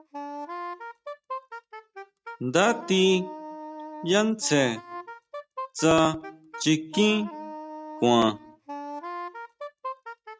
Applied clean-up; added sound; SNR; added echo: neural mask model RNNoise.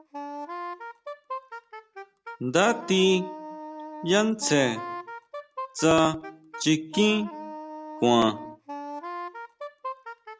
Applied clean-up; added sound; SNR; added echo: none; Wind instrument, woodwind instrument; 11 dB; none.